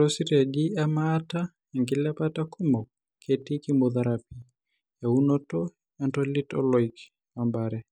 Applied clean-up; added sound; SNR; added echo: none; none; none; none.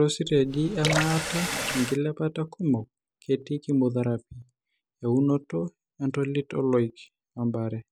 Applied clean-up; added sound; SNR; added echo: none; Water tap, faucet / Water; 3 dB; none.